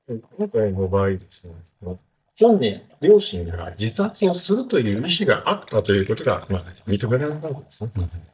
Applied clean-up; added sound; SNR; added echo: neural mask model DeepFilterNet 3.